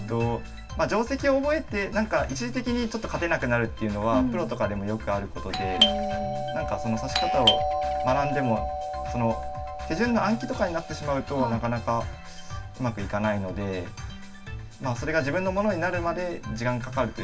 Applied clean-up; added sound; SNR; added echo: none; Doorbell; 5 dB; reverberation time 0.2 s.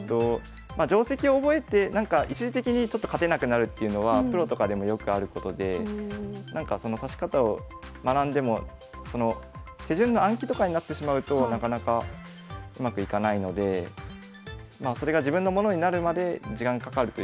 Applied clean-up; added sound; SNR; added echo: none; none; none; none.